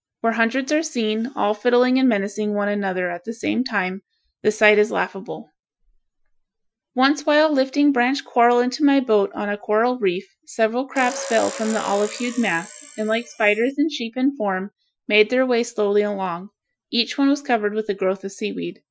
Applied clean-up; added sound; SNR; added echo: classical method Wiener filter.